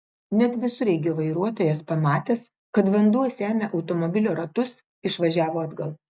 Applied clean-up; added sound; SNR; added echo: none; none; none; none.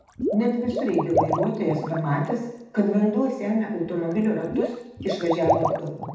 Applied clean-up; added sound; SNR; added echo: none; Water / Liquid; 4 dB; reverberation time 0.8 s.